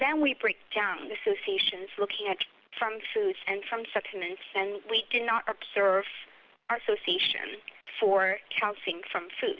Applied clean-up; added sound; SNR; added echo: none; none; none; none.